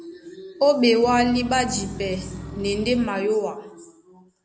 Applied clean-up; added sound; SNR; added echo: none; Engine / Truck / Car; 12 dB; none.